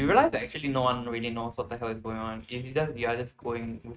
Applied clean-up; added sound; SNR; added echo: neural mask model RNNoise.